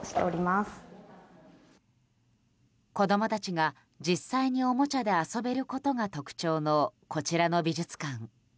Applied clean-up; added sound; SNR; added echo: none; none; none; none.